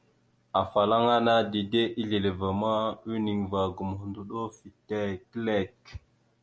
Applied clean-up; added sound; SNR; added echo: none; none; none; none.